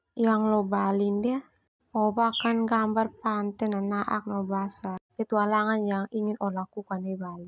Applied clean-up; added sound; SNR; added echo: none; Bird; 14 dB; none.